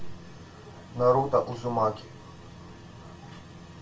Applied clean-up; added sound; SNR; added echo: none; none; none; reverberation time 0.2 s.